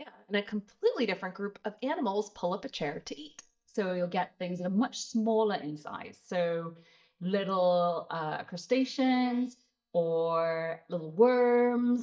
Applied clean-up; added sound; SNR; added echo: neural mask model DeepFilterNet 3.